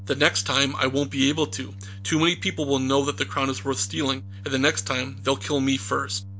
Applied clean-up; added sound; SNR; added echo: none; Organ; 13 dB; none.